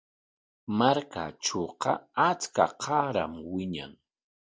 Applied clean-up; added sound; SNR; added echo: none; none; none; none.